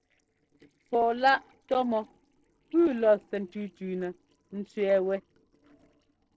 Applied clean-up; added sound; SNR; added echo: neural separator model SepFormer DNS4.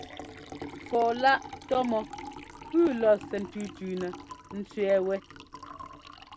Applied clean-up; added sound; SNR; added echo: none; Liquid; 14 dB; none.